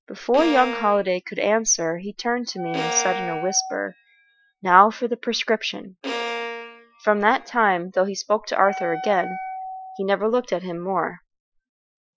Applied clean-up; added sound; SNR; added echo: classical method Wiener filter.